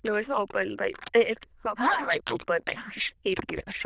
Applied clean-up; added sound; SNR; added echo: neural diffusion model UNIVERSE++.